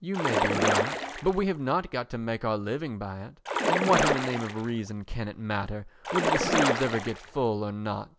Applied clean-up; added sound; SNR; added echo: none; Splash, splatter; -2 dB; none.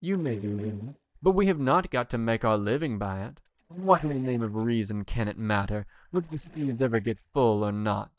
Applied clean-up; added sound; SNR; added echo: neural mask model DeepFilterNet 3.